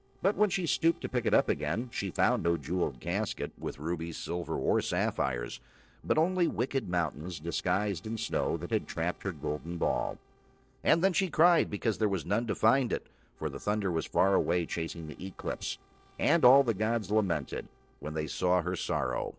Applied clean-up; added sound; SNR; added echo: neural separator model SepFormer DNS4.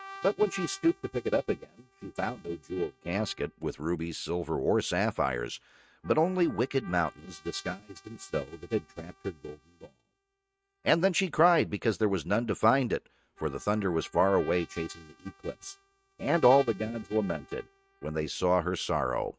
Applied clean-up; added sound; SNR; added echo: neural mask model RNNoise.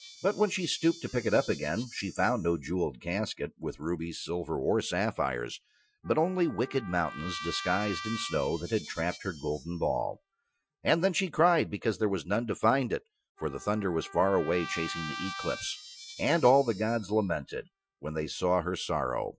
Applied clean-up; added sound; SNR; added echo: classical method Wiener filter.